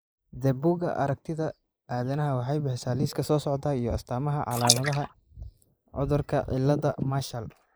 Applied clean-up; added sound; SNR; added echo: neural mask model Resemble Enhance denoiser.